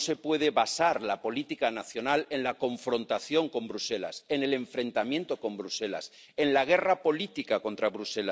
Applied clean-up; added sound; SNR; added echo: none; none; none; none.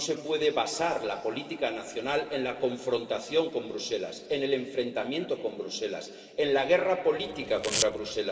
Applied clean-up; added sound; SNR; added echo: none; Domestic sounds, home sounds; 5 dB; reverberation time 2.7 s.